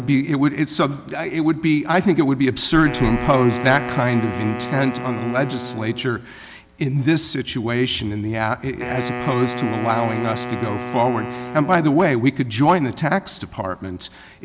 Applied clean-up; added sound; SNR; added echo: none; Wind instrument, woodwind instrument; 11 dB; none.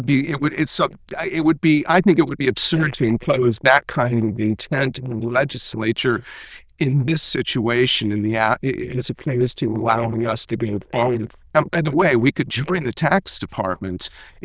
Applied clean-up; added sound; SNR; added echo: neural diffusion model UNIVERSE++.